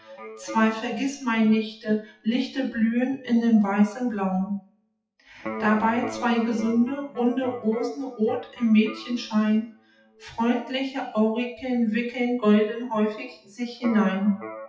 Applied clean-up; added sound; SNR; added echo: classical method WPE with log-MMSE.